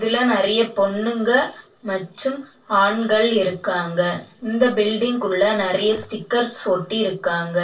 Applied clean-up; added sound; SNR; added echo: neural separator model SepFormer DNS4.